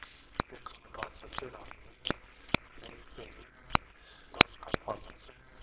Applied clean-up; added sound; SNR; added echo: neural separator model SepFormer WHAMR!.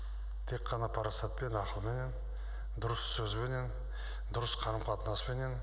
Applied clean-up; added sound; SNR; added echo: none; none; none; none.